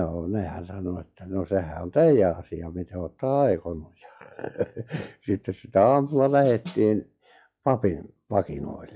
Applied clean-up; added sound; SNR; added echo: classical method log-MMSE.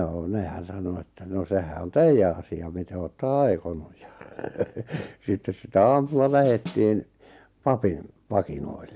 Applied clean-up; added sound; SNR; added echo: none; Snare drum; 16 dB; none.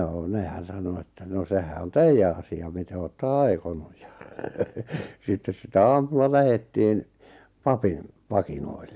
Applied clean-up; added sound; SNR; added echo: none; none; none; none.